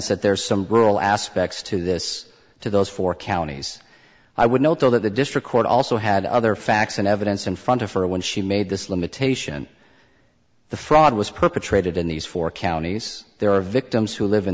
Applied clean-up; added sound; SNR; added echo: none; none; none; none.